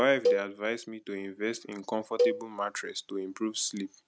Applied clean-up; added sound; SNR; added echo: neural mask model RNNoise.